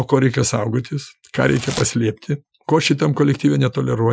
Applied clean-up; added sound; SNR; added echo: classical method Wiener filter.